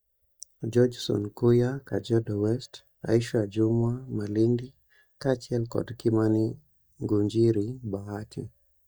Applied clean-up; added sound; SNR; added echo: neural mask model DeepFilterNet 3.